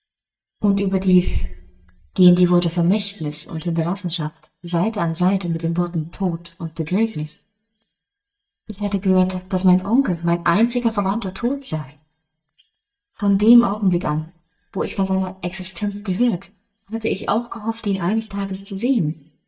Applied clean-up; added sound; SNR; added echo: neural mask model DeepFilterNet 3.